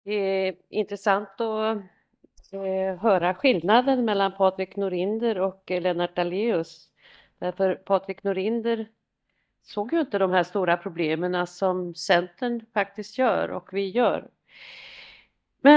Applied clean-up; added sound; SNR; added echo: neural mask model DeepFilterNet 3.